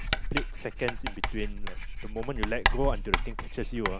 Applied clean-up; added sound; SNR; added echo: none; Writing; -5 dB; none.